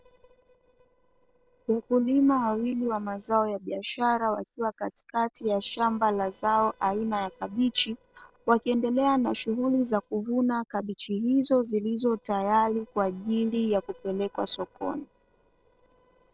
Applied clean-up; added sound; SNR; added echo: neural separator model SepFormer DNS4.